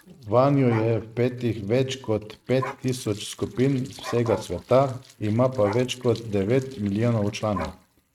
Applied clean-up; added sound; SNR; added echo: neural mask model RNNoise.